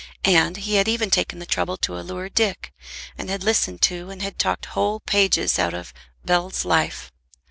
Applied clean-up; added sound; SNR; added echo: none; none; none; none.